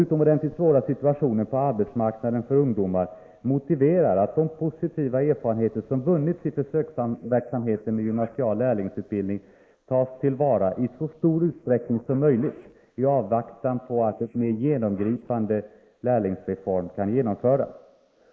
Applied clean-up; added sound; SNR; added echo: neural mask model Resemble Enhance denoiser.